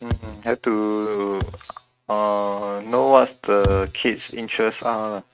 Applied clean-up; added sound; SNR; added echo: neural mask model RNNoise.